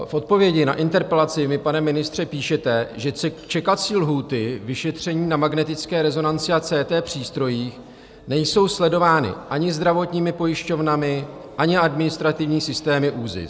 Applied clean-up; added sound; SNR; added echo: none; none; none; none.